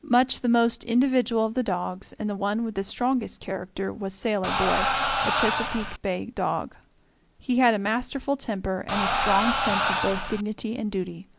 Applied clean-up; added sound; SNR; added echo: none; Crowd; -1 dB; none.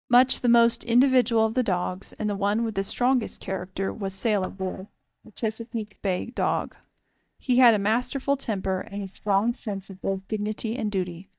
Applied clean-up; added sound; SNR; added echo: neural mask model DeepFilterNet 3.